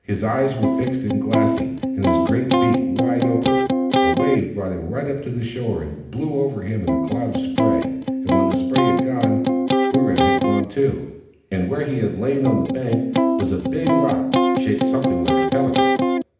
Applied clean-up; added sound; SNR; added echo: none; Electric guitar; -5 dB; reverberation time 0.8 s.